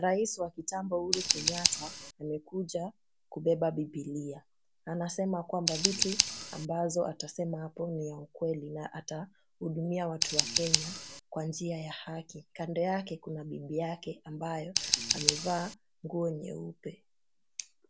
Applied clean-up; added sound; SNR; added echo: none; Scissors; 2 dB; none.